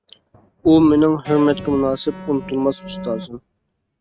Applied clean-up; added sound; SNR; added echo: neural mask model RNNoise.